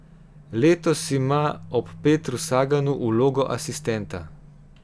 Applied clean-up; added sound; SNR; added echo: none; none; none; none.